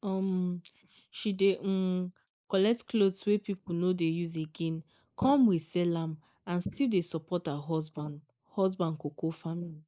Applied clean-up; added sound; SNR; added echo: neural mask model Resemble Enhance denoiser.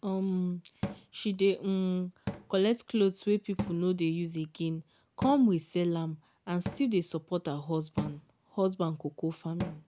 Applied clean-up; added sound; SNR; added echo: none; Cupboard open or close / Drawer open or close; 12 dB; none.